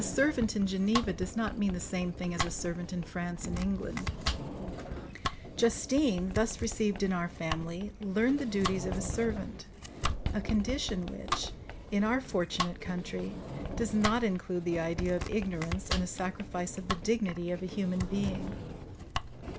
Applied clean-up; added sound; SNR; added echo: none; Domestic sounds, home sounds + Sliding door; 5 dB; none.